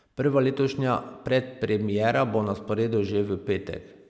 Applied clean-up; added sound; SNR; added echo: none; none; none; none.